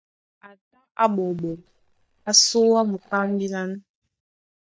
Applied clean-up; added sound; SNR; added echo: neural mask model DeepFilterNet 3.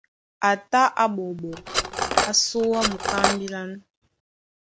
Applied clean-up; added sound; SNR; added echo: none; Cutlery, silverware; 0 dB; none.